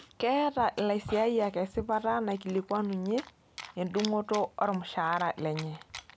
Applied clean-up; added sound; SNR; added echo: none; Chewing, mastication; 18 dB; none.